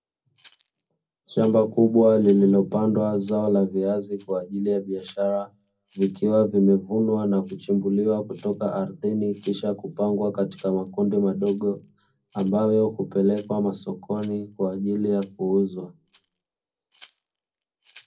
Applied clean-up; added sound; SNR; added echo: none; Rattle (instrument); 17 dB; reverberation time 0.4 s.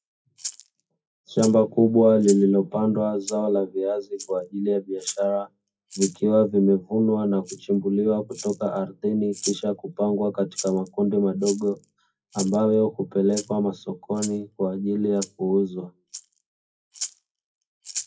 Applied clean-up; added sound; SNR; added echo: classical method WPE with log-MMSE.